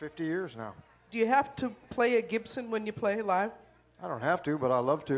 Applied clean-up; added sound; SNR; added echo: none; none; none; none.